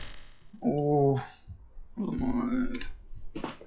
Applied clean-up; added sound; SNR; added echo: classical method log-MMSE.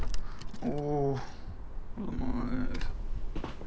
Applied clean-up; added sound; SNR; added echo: none; Tearing / Wood; -5 dB; none.